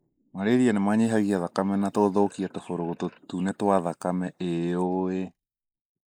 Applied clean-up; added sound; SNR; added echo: neural mask model Resemble Enhance denoiser.